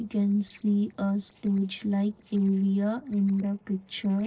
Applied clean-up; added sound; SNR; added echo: neural separator model SepFormer DNS4.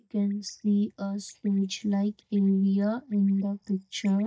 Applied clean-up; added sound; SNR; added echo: neural mask model DeepFilterNet 3.